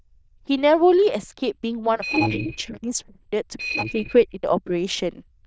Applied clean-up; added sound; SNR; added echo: neural diffusion model UNIVERSE++.